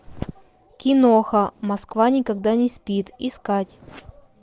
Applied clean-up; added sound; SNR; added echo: none; none; none; none.